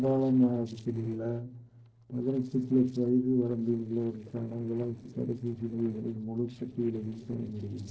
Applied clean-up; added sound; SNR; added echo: neural separator model SepFormer DNS4.